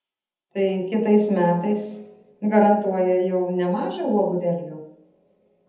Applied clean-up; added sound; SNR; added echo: none; none; none; reverberation time 0.8 s.